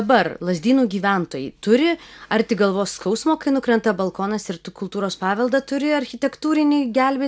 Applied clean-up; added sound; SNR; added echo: none; none; none; none.